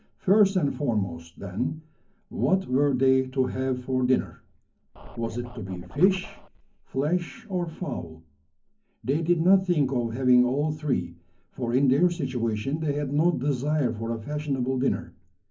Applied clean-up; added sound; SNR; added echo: none; Scratching (performance technique); 16 dB; reverberation time 0.3 s.